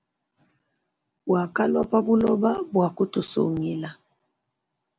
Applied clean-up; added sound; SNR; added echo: none; none; none; none.